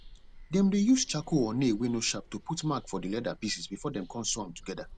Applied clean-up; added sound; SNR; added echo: none; Bird vocalization, bird call, bird song; 19 dB; none.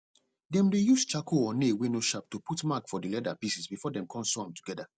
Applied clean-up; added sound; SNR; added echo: none; none; none; none.